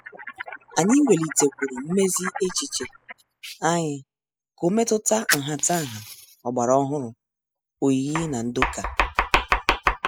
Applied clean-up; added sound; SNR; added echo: classical method spectral subtraction.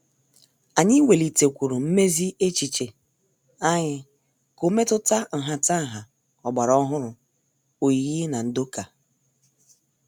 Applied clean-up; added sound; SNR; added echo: none; none; none; none.